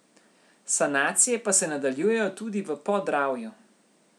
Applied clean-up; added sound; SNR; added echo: none; none; none; none.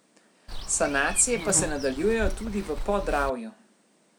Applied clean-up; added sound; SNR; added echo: none; Walk, footsteps / Insect; 5 dB; none.